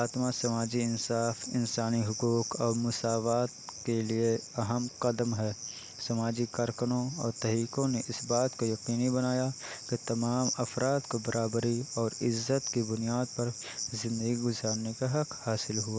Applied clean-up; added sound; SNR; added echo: neural mask model Resemble Enhance denoiser.